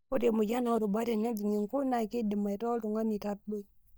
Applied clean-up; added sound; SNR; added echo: neural mask model DeepFilterNet 3.